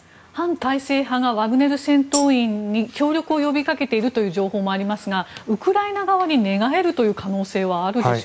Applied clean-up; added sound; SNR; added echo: none; Tambourine; 11 dB; none.